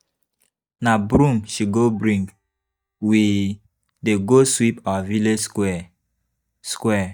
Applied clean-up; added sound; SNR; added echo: neural mask model DeepFilterNet 3.